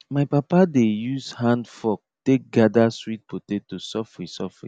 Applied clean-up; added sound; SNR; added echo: none; none; none; none.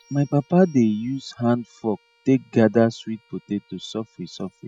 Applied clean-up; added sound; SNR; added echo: classical method spectral subtraction.